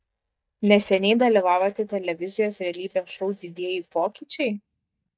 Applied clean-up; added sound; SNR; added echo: neural mask model DeepFilterNet 3.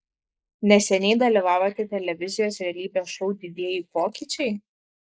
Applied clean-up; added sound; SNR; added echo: neural mask model Resemble Enhance denoiser.